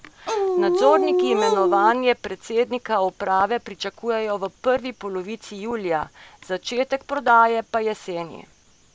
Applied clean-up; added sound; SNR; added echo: none; Dog; -3 dB; none.